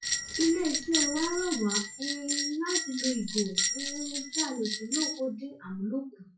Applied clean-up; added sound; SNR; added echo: classical method WPE with log-MMSE.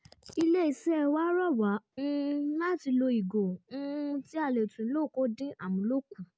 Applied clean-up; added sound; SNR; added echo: none; none; none; none.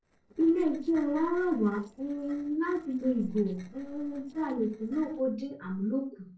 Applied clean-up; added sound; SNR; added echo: neural separator model SepFormer DNS4.